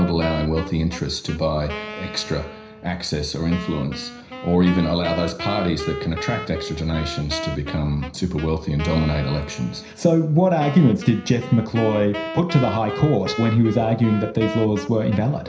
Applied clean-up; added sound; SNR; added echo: none; Wind instrument, woodwind instrument; 12 dB; reverberation time 0.5 s.